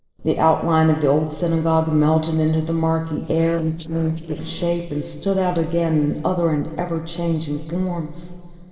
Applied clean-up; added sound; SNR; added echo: neural separator model SepFormer DNS4.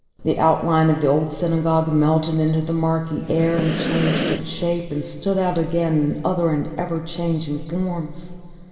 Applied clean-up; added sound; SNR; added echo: none; Breathing; 5 dB; reverberation time 2.2 s.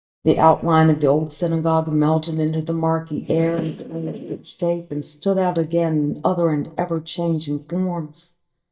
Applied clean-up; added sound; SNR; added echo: neural mask model DeepFilterNet 3.